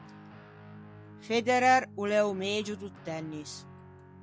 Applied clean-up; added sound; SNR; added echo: none; Guitar; 18 dB; none.